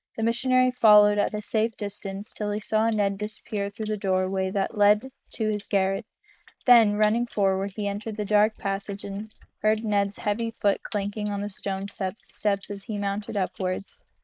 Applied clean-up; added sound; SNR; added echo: neural mask model Resemble Enhance denoiser.